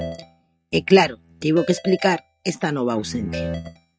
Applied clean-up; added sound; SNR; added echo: neural mask model RNNoise.